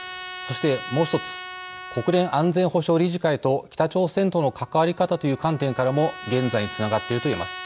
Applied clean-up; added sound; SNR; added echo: none; Trumpet; 14 dB; none.